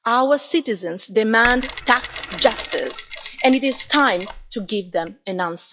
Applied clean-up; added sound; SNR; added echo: classical method log-MMSE.